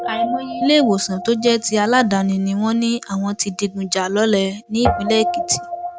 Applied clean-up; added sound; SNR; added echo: none; Guitar; 8 dB; none.